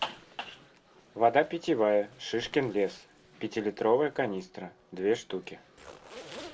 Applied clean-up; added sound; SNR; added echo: none; Zipper (clothing); 17 dB; none.